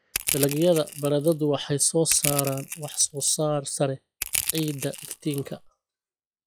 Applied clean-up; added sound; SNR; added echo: classical method log-MMSE.